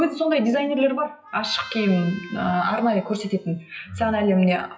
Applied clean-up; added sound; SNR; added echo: classical method WPE with log-MMSE.